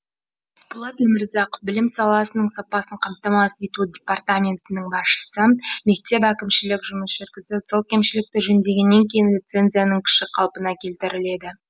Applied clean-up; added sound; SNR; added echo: none; none; none; none.